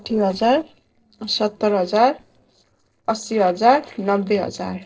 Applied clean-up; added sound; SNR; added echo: neural separator model SepFormer DNS4.